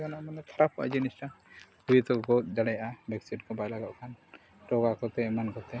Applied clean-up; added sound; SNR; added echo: none; none; none; none.